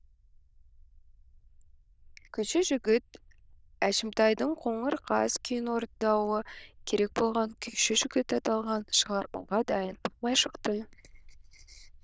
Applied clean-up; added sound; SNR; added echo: neural diffusion model UNIVERSE++.